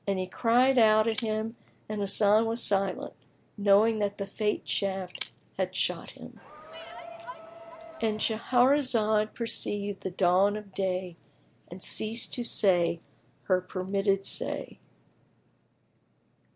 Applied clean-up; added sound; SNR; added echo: none; Shatter + Crowd; 17 dB; none.